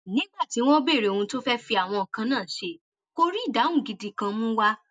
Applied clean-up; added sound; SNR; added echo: none; none; none; none.